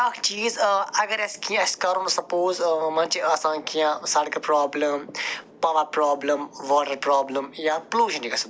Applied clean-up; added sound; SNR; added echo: none; none; none; none.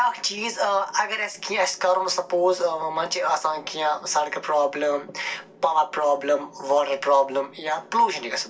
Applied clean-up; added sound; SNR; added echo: none; none; none; reverberation time 0.2 s.